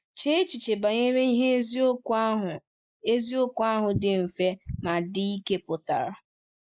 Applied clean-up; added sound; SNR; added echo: neural mask model Resemble Enhance denoiser.